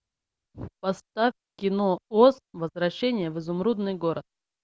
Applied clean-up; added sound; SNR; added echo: none; none; none; none.